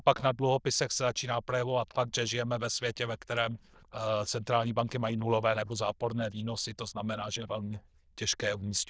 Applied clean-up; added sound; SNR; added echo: neural diffusion model UNIVERSE++.